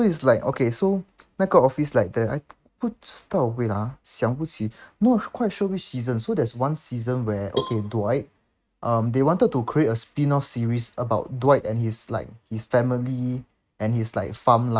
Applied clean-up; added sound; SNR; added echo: neural mask model RNNoise.